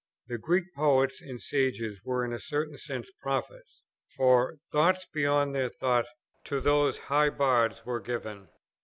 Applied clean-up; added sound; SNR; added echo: none; none; none; none.